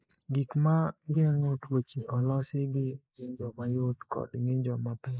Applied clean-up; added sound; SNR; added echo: neural mask model Resemble Enhance denoiser.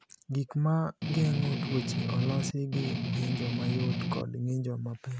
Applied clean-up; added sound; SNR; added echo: none; Strum; 1 dB; none.